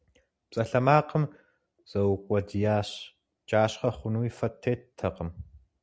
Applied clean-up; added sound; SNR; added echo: none; none; none; none.